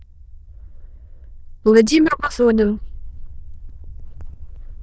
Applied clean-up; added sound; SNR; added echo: neural diffusion model UNIVERSE++.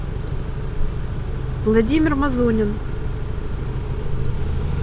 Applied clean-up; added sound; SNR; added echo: none; Idling / Accelerating, revving, vroom / Car; 2 dB; none.